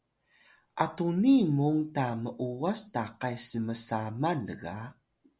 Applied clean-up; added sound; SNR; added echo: none; none; none; none.